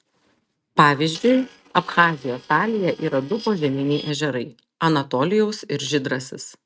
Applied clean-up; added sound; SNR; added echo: neural mask model RNNoise.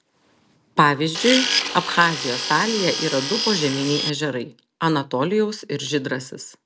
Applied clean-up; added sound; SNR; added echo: none; Tools; 3 dB; none.